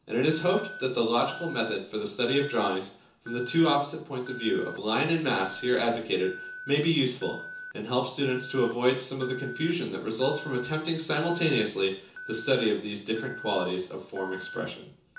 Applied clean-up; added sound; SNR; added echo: none; Alarm; 15 dB; reverberation time 0.6 s.